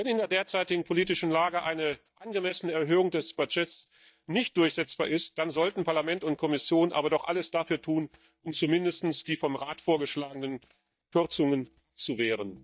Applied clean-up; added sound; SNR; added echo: neural mask model DeepFilterNet 3.